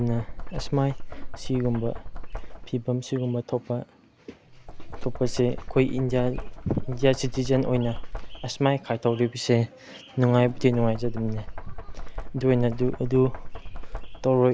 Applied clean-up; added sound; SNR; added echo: none; Knock; 6 dB; none.